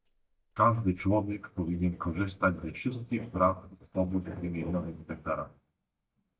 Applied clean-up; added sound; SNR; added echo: neural mask model DeepFilterNet 3.